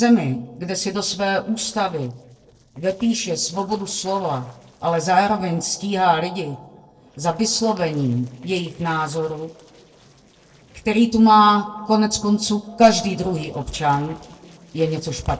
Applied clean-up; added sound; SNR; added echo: neural separator model SepFormer DNS4.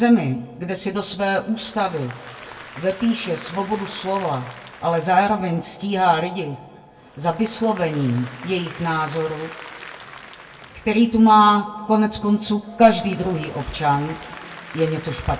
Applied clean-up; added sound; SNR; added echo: none; Applause / Crowd; 19 dB; reverberation time 0.2 s.